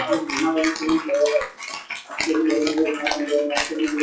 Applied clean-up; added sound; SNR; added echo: classical method WPE with log-MMSE.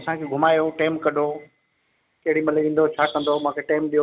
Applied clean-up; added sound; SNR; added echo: none; none; none; none.